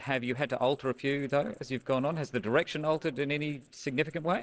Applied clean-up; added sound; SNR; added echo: neural separator model SepFormer DNS4.